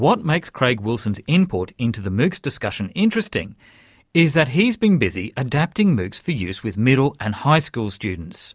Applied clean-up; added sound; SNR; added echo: none; none; none; none.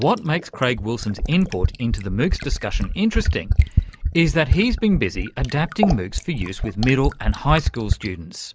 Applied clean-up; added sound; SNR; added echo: none; Fill (with liquid); 2 dB; none.